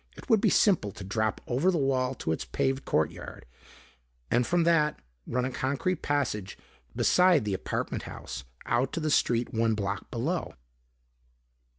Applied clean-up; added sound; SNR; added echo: none; none; none; none.